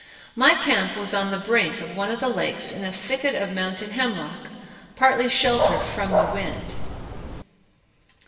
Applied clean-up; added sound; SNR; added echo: none; Dog; 0 dB; reverberation time 2.3 s.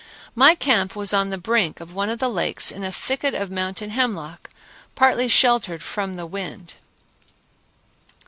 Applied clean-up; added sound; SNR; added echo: none; none; none; none.